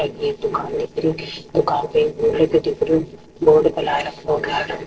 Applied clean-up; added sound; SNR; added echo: neural separator model SepFormer DNS4.